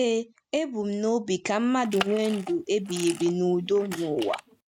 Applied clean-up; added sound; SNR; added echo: neural mask model RNNoise.